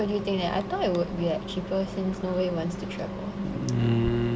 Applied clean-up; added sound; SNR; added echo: none; Engine; 9 dB; none.